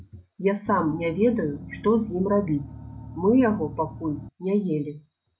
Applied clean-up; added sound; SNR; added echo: none; Engine; 14 dB; none.